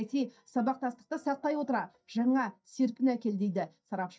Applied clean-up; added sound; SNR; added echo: neural mask model DeepFilterNet 3.